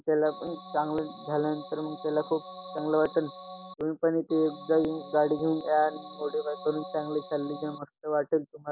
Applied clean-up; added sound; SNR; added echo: none; Organ; 15 dB; none.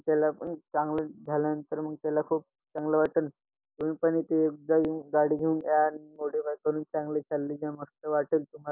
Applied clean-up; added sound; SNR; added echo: none; none; none; none.